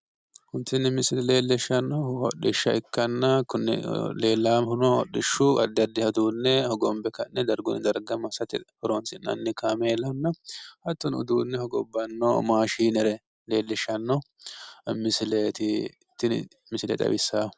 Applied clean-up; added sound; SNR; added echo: none; none; none; none.